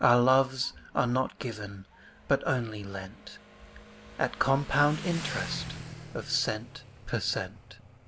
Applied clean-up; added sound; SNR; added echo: none; Motorcycle; 15 dB; none.